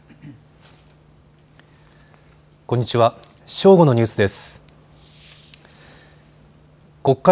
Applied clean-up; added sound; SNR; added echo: none; none; none; none.